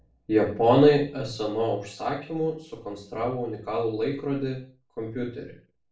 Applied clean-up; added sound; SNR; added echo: none; none; none; reverberation time 0.3 s.